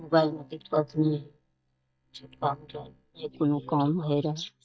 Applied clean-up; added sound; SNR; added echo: neural mask model DeepFilterNet 3.